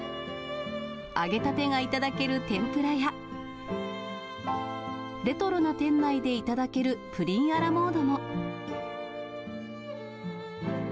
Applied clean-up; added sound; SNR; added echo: none; none; none; none.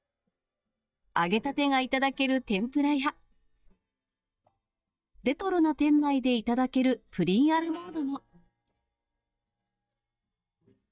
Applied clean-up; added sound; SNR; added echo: neural mask model DeepFilterNet 3.